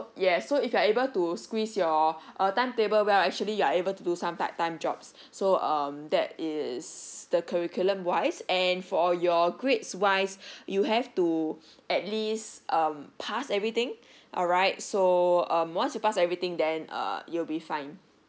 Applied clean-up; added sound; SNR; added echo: none; none; none; none.